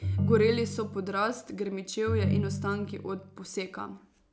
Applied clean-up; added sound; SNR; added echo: none; Ringtone; 0 dB; none.